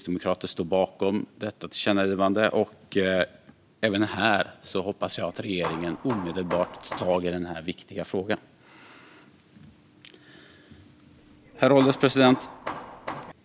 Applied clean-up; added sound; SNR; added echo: none; Hammer; 10 dB; none.